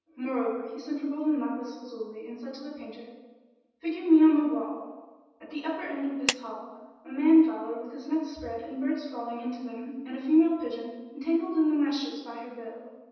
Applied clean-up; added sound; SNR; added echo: none; Clapping; 7 dB; reverberation time 1.1 s.